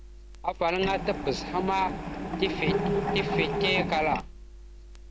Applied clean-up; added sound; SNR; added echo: none; Mechanisms; 1 dB; none.